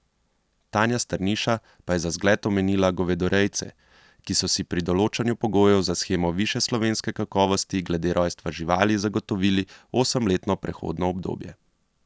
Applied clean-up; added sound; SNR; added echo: none; none; none; none.